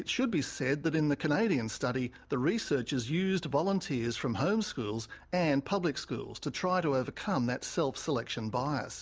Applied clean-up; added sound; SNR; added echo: none; none; none; none.